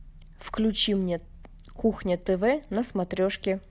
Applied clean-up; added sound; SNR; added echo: none; none; none; none.